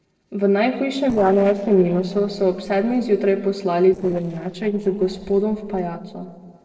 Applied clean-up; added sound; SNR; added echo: neural separator model SepFormer DNS4.